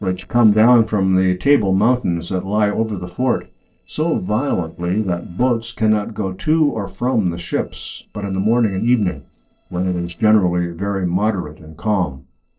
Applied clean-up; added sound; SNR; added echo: neural separator model SepFormer DNS4.